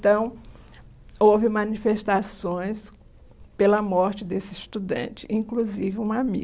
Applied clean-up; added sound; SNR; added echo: none; none; none; none.